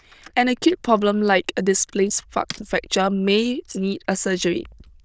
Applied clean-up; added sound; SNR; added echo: neural diffusion model UNIVERSE++.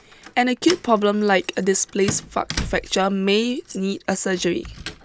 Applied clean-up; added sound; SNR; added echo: none; Keys jangling; 13 dB; none.